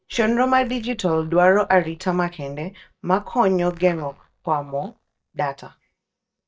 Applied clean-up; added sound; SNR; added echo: neural mask model DeepFilterNet 3.